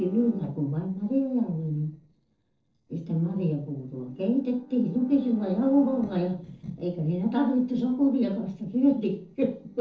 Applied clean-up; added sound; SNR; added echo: neural separator model SepFormer DNS4.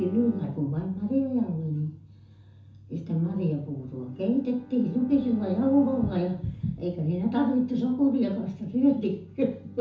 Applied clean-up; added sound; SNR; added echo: none; Bowed string instrument; 19 dB; reverberation time 0.7 s.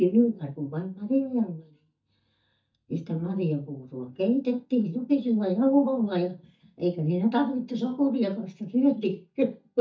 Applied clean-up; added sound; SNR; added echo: neural mask model DeepFilterNet 3.